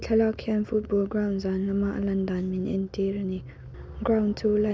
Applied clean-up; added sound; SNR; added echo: none; none; none; none.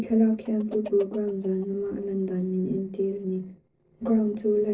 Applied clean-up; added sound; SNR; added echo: neural separator model SepFormer DNS4.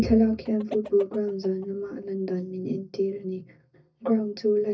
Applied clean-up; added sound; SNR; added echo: neural mask model DeepFilterNet 3.